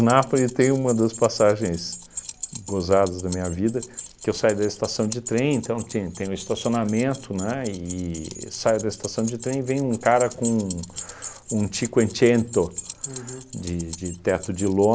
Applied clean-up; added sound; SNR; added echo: none; Keys jangling; 14 dB; none.